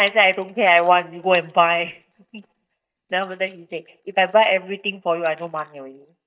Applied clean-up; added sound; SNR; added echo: neural mask model DeepFilterNet 3.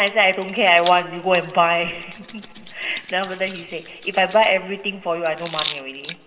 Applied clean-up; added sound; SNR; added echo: none; Hands; 16 dB; reverberation time 2.6 s.